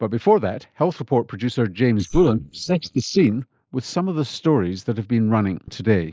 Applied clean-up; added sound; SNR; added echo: neural mask model Resemble Enhance denoiser.